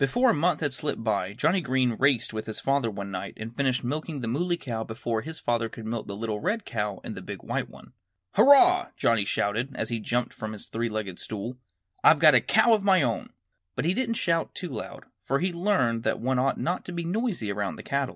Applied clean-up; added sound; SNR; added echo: none; none; none; none.